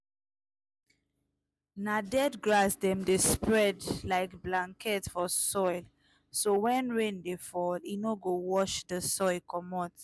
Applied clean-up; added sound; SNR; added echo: none; none; none; none.